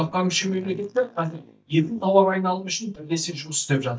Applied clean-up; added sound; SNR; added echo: neural mask model DeepFilterNet 3.